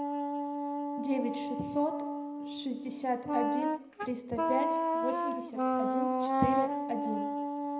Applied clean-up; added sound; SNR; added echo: none; Wind instrument, woodwind instrument; -4 dB; reverberation time 0.8 s.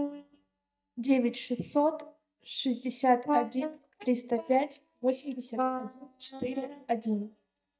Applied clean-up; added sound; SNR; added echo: neural mask model DeepFilterNet 3.